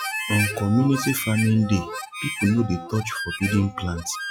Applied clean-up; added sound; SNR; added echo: classical method log-MMSE.